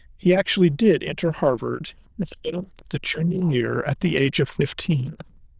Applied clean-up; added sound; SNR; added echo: neural diffusion model UNIVERSE++.